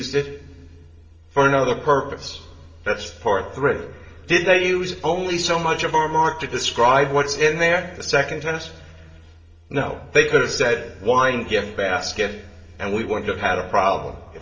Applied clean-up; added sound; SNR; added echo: none; none; none; reverberation time 2.4 s.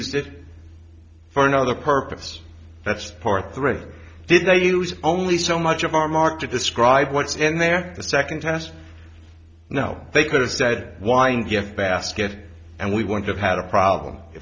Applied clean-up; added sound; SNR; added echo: none; none; none; none.